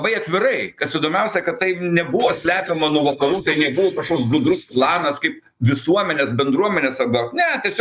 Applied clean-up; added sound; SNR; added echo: neural mask model Resemble Enhance denoiser.